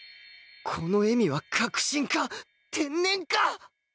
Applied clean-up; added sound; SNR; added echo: none; none; none; none.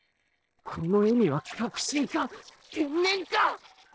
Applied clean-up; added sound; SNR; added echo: neural separator model SepFormer DNS4.